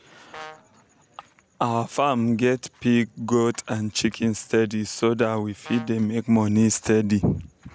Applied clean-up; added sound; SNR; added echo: none; Brass instrument; 19 dB; none.